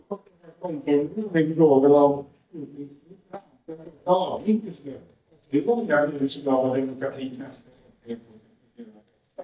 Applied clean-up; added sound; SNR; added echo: neural mask model DeepFilterNet 3.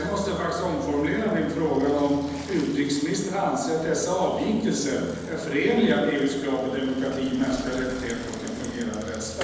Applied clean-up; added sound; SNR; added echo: none; Bicycle; 13 dB; reverberation time 1.1 s.